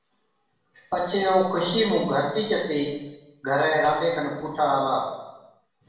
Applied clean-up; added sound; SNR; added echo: none; none; none; reverberation time 0.9 s.